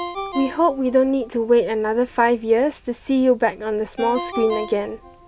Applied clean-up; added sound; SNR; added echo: none; Ringtone; 14 dB; none.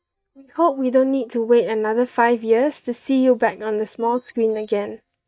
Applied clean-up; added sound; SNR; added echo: neural mask model DeepFilterNet 3.